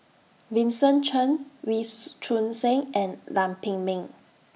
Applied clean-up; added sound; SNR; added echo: none; none; none; none.